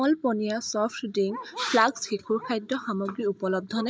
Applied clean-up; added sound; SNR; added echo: neural mask model Resemble Enhance denoiser.